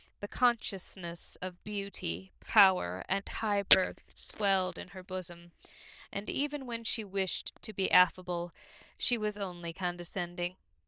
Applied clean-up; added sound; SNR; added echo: neural diffusion model UNIVERSE++.